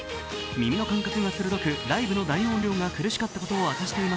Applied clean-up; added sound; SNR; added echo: none; none; none; none.